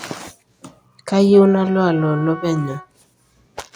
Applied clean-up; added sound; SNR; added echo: none; Wind instrument, woodwind instrument; 16 dB; none.